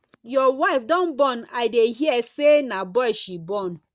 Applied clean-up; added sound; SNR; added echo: none; none; none; none.